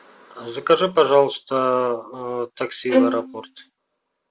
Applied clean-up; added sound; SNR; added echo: none; Bowed string instrument; -1 dB; none.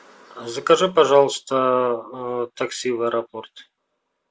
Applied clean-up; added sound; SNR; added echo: none; none; none; none.